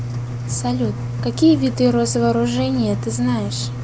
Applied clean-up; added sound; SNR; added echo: none; Engine; 5 dB; none.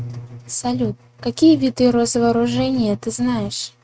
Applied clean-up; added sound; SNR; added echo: neural mask model RNNoise.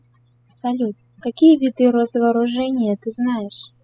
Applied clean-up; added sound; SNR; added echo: classical method spectral subtraction.